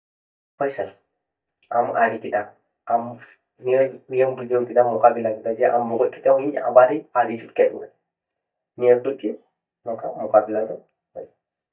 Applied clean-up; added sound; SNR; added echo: neural mask model DeepFilterNet 3.